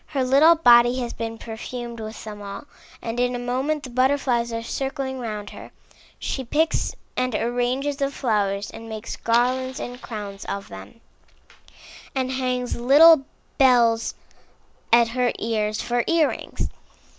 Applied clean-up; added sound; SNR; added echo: none; Fire; 17 dB; none.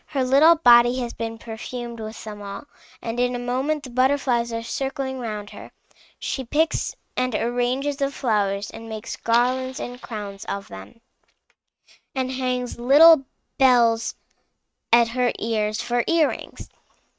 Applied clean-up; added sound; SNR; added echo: neural mask model RNNoise.